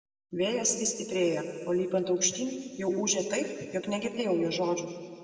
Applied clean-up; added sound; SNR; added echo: none; none; none; reverberation time 1.9 s.